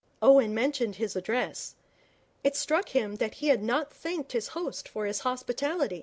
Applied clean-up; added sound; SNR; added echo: none; none; none; none.